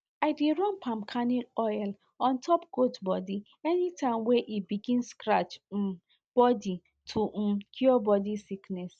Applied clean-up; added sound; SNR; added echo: none; none; none; none.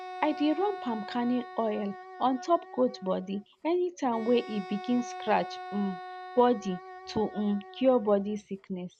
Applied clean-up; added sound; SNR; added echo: none; Wind instrument, woodwind instrument; 14 dB; none.